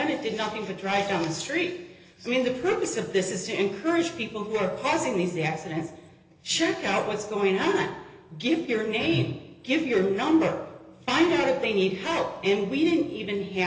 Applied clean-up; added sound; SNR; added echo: none; none; none; reverberation time 1.4 s.